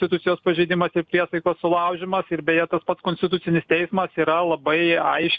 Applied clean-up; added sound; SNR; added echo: none; none; none; none.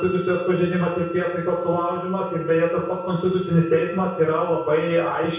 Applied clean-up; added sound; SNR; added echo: none; Wind instrument, woodwind instrument; 16 dB; reverberation time 0.6 s.